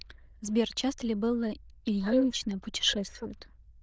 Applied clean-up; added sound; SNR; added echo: neural diffusion model UNIVERSE++.